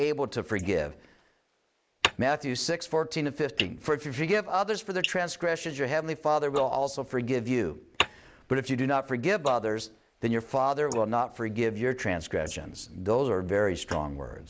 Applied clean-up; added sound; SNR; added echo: neural mask model Resemble Enhance denoiser.